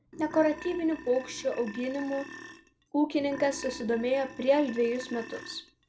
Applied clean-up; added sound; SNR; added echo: none; Burping, eructation; 15 dB; none.